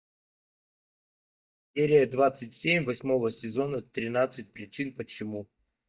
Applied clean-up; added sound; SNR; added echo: neural mask model DeepFilterNet 3.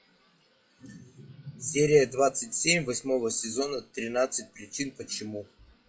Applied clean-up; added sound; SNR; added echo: classical method WPE with log-MMSE.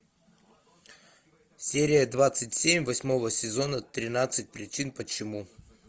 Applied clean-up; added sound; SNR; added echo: none; none; none; none.